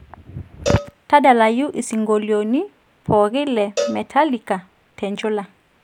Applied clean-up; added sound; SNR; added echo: none; Cowbell; 11 dB; none.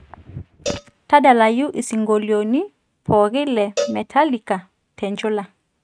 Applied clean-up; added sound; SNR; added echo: neural mask model RNNoise.